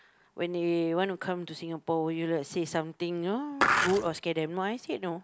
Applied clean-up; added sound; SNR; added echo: none; Skateboard; -4 dB; none.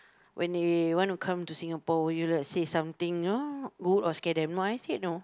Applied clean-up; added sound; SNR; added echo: none; none; none; none.